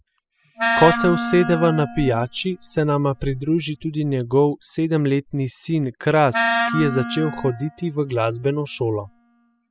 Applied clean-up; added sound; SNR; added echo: classical method spectral subtraction.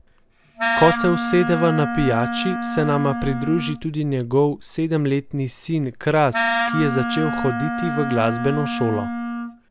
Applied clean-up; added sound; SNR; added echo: none; Wind instrument, woodwind instrument; 3 dB; none.